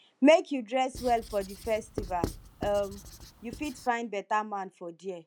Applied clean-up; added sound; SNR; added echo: none; Writing; 11 dB; none.